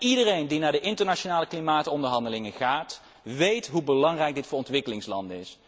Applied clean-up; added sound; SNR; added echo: none; none; none; none.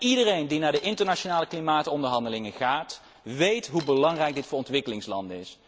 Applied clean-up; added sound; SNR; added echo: none; Coin (dropping); 19 dB; none.